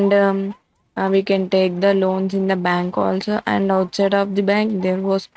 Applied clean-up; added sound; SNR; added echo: neural mask model RNNoise.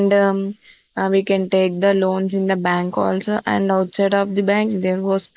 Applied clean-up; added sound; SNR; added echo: neural mask model Resemble Enhance denoiser.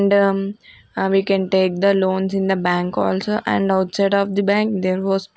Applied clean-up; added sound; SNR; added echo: none; none; none; none.